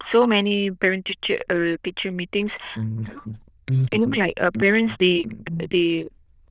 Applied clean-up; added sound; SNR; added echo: neural diffusion model UNIVERSE++.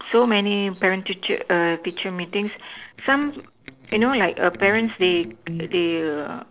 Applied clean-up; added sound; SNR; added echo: neural separator model SepFormer DNS4.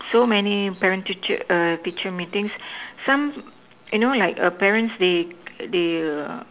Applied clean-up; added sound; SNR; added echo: none; none; none; none.